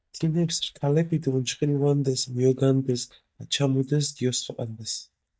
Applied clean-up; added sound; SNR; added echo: neural mask model DeepFilterNet 3.